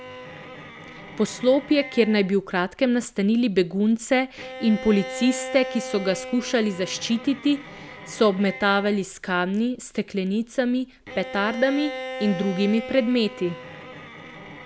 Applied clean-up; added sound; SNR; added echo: none; Bowed string instrument; 14 dB; none.